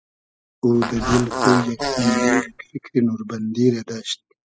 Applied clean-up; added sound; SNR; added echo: classical method spectral subtraction.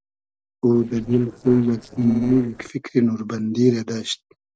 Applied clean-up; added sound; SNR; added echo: neural separator model SepFormer DNS4.